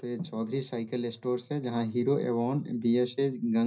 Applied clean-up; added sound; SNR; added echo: none; none; none; reverberation time 0.4 s.